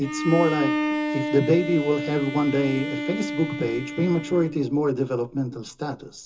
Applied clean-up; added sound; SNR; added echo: none; Bowed string instrument; 5 dB; reverberation time 0.2 s.